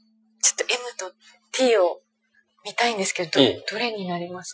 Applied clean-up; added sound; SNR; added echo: classical method Wiener filter.